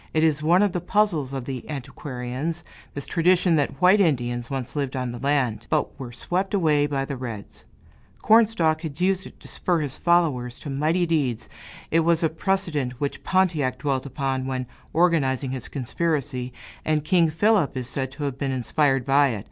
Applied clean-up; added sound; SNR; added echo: none; none; none; none.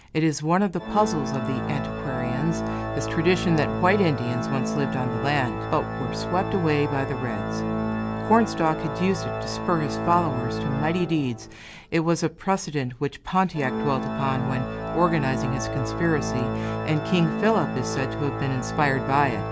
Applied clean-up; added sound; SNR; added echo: none; Organ; 4 dB; none.